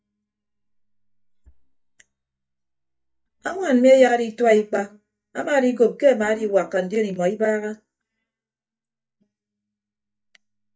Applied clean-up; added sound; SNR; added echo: neural mask model DeepFilterNet 3.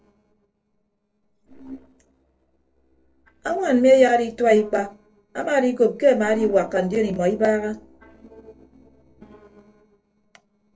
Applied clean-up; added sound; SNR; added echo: neural separator model SepFormer DNS4.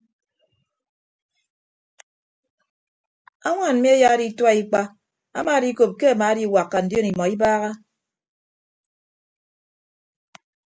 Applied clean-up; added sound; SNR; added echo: none; none; none; none.